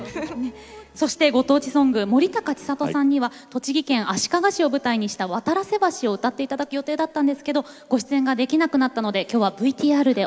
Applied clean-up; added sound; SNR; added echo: none; none; none; none.